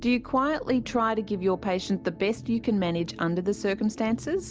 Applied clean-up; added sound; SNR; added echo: none; none; none; none.